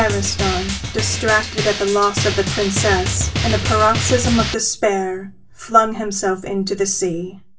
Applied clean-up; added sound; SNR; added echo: none; Drum; 5 dB; reverberation time 0.2 s.